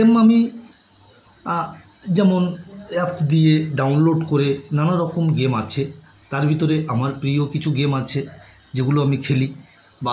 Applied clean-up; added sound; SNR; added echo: none; none; none; none.